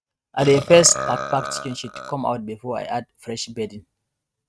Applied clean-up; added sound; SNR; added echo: neural mask model RNNoise.